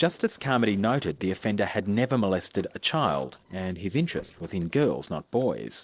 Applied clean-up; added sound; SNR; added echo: neural separator model SepFormer DNS4.